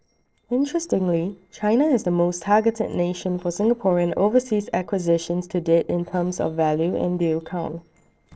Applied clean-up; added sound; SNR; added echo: neural separator model SepFormer DNS4.